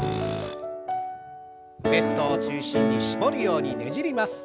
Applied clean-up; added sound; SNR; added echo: none; Tools; 10 dB; none.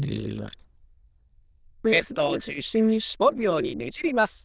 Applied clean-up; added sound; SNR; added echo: neural diffusion model UNIVERSE++.